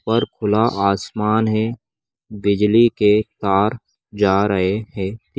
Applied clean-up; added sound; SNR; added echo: neural mask model Resemble Enhance denoiser.